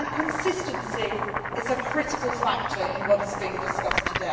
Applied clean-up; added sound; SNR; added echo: none; Boiling; 1 dB; reverberation time 1.1 s.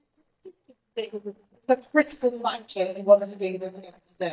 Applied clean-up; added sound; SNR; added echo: neural mask model DeepFilterNet 3.